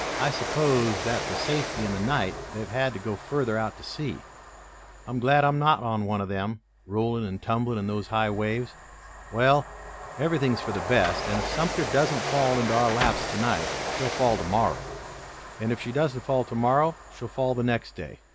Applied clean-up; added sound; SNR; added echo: none; Slam + Train; 7 dB; none.